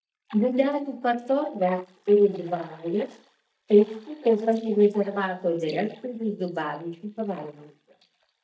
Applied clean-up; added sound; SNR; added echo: neural mask model DeepFilterNet 3.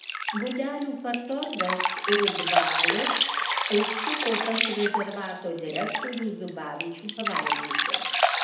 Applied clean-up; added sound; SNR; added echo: none; Drip; -5 dB; reverberation time 0.8 s.